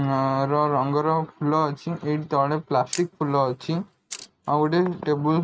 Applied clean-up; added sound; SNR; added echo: neural mask model RNNoise.